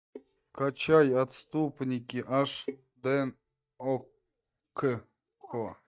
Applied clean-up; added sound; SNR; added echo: neural mask model DeepFilterNet 3.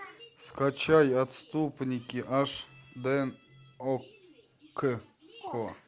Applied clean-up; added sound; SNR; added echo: none; none; none; none.